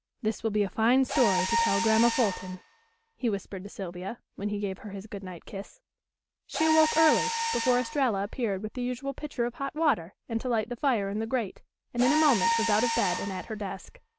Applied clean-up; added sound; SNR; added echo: none; Mechanisms; 5 dB; none.